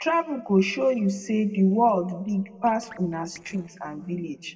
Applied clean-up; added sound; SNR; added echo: neural separator model SepFormer DNS4.